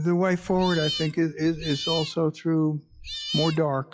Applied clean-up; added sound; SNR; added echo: classical method log-MMSE.